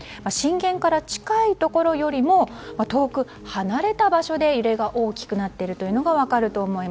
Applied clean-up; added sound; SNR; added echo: none; none; none; none.